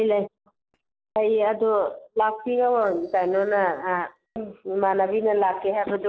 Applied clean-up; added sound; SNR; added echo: neural separator model SepFormer DNS4.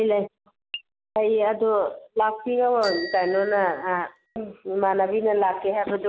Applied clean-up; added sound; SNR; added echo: none; Bicycle bell; 16 dB; none.